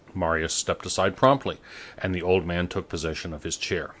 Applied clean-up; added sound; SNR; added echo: none; none; none; none.